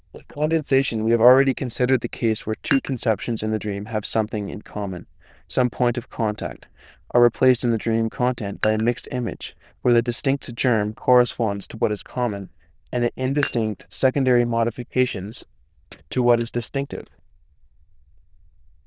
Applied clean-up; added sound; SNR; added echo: neural diffusion model UNIVERSE++.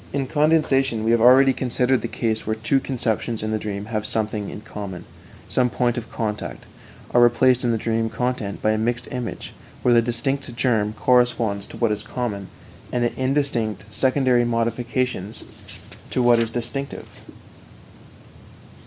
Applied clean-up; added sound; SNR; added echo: none; none; none; none.